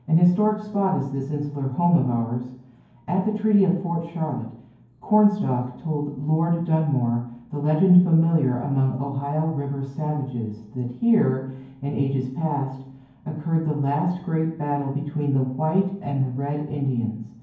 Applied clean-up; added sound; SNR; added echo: none; none; none; reverberation time 0.9 s.